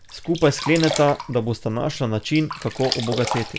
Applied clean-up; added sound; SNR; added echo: none; Sink (filling or washing); 10 dB; none.